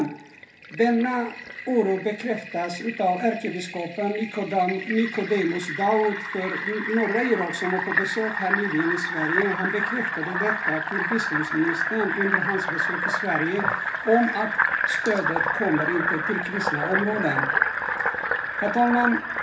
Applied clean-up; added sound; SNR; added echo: none; Fill (with liquid); 2 dB; reverberation time 0.3 s.